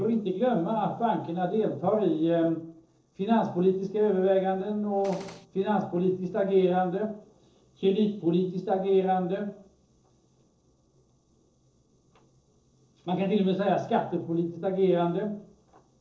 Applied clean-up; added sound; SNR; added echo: neural separator model SepFormer DNS4.